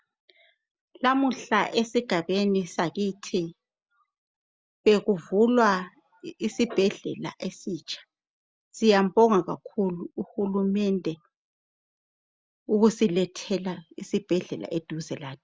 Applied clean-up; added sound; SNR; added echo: none; none; none; none.